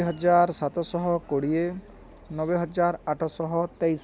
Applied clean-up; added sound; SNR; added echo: none; none; none; none.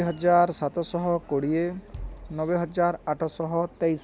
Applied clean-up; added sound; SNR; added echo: none; Bass drum; 18 dB; none.